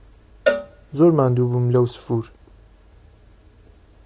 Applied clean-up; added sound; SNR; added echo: none; Cowbell; 7 dB; none.